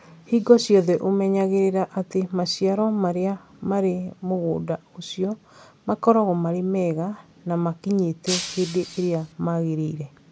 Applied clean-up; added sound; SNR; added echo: none; Shatter; 10 dB; none.